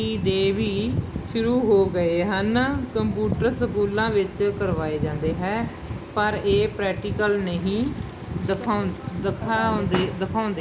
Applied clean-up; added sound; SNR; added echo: none; none; none; none.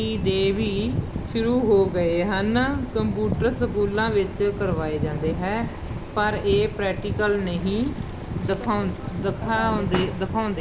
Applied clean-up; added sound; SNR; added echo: none; Boat, Water vehicle; 13 dB; none.